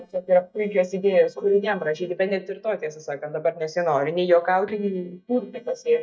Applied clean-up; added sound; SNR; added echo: neural mask model DeepFilterNet 3.